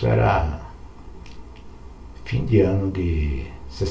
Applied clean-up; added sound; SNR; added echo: none; none; none; reverberation time 0.3 s.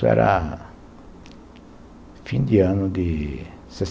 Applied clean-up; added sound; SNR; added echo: none; none; none; none.